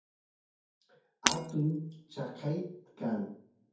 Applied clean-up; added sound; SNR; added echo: none; Shatter; 0 dB; reverberation time 0.6 s.